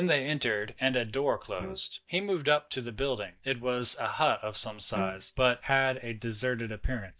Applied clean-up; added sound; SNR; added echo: neural mask model DeepFilterNet 3.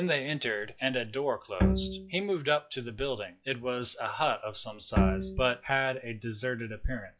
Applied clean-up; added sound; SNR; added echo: classical method log-MMSE.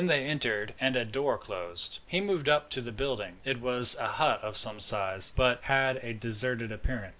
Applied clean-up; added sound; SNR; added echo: none; none; none; none.